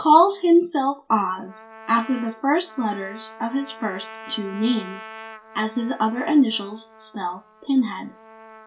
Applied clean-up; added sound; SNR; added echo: none; Trumpet; 20 dB; reverberation time 0.2 s.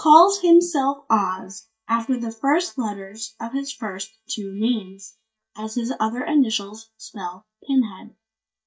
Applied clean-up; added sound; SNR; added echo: neural mask model DeepFilterNet 3.